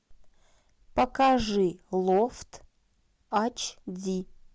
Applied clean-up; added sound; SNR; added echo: none; none; none; none.